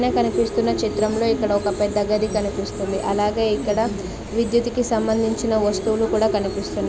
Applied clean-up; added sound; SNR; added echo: none; Aircraft + Wind instrument, woodwind instrument; 13 dB; none.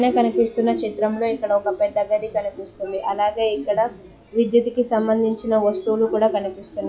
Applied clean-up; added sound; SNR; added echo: classical method log-MMSE.